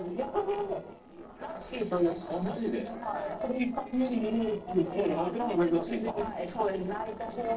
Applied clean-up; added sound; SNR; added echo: neural separator model SepFormer DNS4.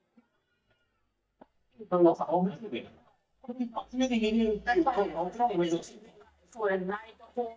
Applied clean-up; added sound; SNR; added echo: neural mask model DeepFilterNet 3.